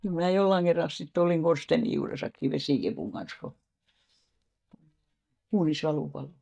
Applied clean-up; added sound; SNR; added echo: neural mask model DeepFilterNet 3.